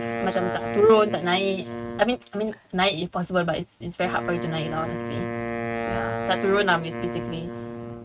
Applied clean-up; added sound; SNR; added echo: neural mask model RNNoise.